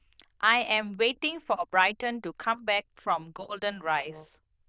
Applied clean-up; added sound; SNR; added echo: neural diffusion model UNIVERSE++.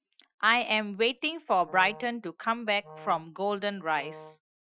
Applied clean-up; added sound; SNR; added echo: classical method Wiener filter.